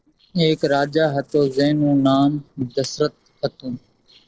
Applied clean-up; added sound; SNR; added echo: neural separator model SepFormer DNS4.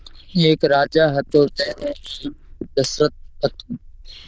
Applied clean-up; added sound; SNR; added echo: neural diffusion model UNIVERSE++.